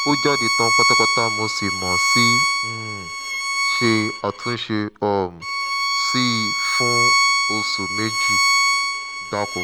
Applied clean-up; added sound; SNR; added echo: none; Bowed string instrument; -5 dB; none.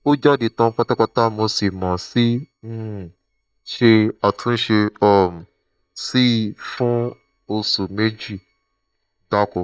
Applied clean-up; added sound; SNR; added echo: neural mask model DeepFilterNet 3.